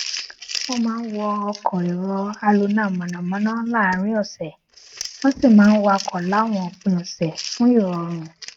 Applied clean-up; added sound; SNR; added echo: neural mask model RNNoise.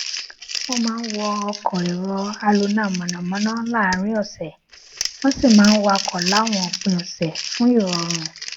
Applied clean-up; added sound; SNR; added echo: none; Crumpling, crinkling; 9 dB; none.